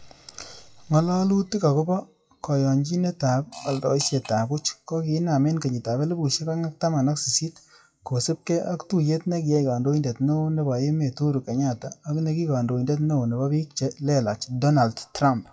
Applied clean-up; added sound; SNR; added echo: classical method WPE with log-MMSE.